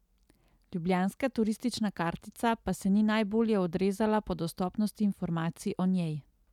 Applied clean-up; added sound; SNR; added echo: none; none; none; none.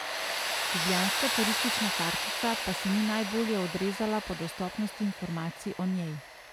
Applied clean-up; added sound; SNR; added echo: none; Tools; 1 dB; none.